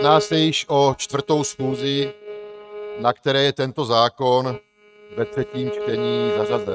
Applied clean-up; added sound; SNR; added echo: neural mask model RNNoise.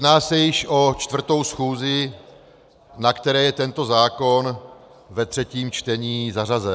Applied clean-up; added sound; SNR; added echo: none; none; none; none.